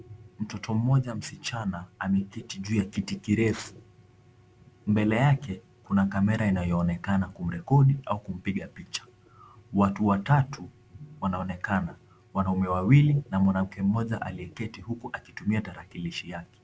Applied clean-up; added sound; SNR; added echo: none; none; none; none.